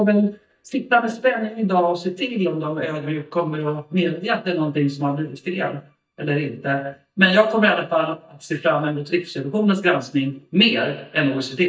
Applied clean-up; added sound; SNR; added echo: neural mask model DeepFilterNet 3.